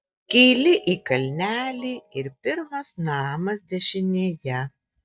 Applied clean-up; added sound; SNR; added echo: neural mask model DeepFilterNet 3.